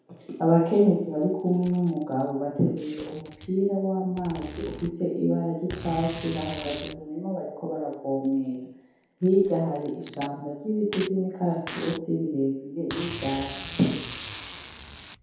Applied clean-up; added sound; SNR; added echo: none; Packing tape, duct tape; 12 dB; reverberation time 0.8 s.